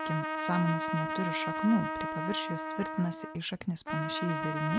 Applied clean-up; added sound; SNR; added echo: none; Trumpet; 2 dB; none.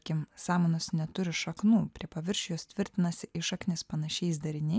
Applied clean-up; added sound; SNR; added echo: none; none; none; none.